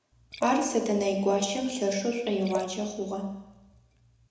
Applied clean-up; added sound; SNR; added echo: none; Liquid; 13 dB; reverberation time 0.9 s.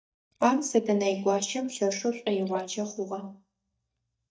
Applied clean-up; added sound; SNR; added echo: neural mask model DeepFilterNet 3.